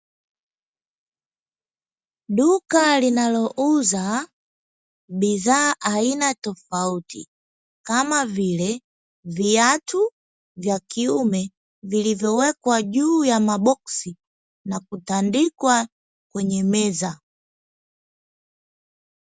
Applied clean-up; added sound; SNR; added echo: none; none; none; none.